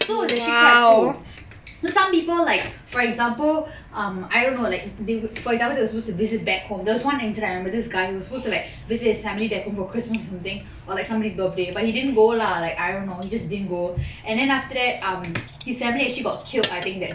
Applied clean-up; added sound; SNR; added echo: none; none; none; none.